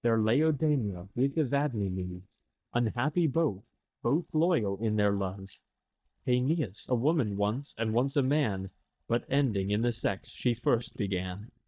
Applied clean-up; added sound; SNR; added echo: neural mask model DeepFilterNet 3.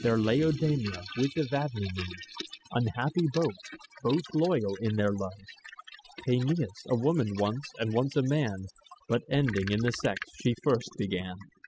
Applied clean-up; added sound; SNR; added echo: classical method spectral subtraction.